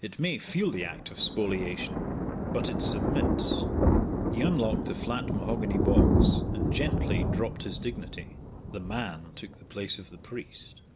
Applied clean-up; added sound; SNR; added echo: none; Thunder; -5 dB; none.